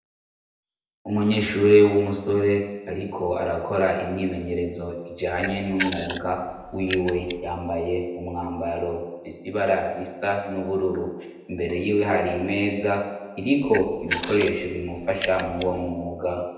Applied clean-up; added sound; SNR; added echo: none; Camera; 6 dB; reverberation time 0.9 s.